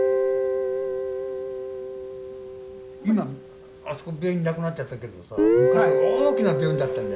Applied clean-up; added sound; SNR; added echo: none; Guitar; -4 dB; none.